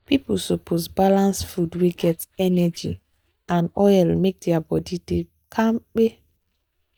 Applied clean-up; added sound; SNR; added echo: neural mask model DeepFilterNet 3.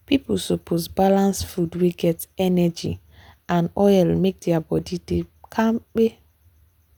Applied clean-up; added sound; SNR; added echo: none; none; none; none.